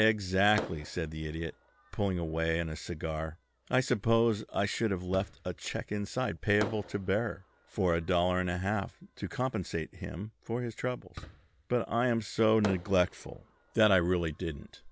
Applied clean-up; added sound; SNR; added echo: none; Fireworks; 17 dB; none.